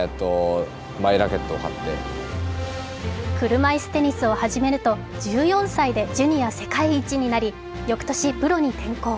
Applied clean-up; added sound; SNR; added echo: none; none; none; none.